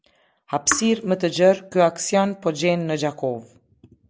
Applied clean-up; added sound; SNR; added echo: none; Raindrop / Drip; 10 dB; none.